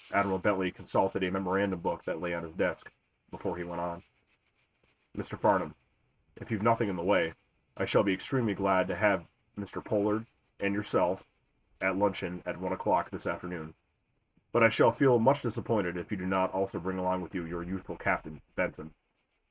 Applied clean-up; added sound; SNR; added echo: neural mask model RNNoise.